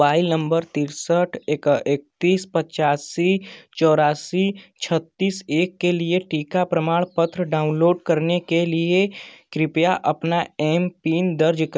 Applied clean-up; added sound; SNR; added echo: none; none; none; none.